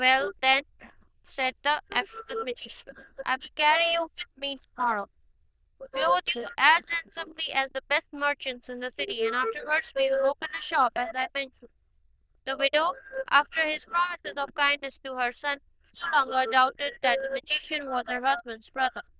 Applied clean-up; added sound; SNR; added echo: neural diffusion model UNIVERSE++.